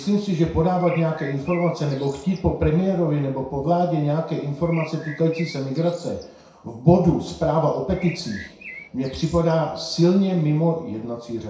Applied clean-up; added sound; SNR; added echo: none; Bird; 19 dB; reverberation time 0.6 s.